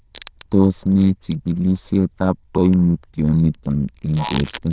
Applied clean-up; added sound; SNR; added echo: neural diffusion model UNIVERSE++.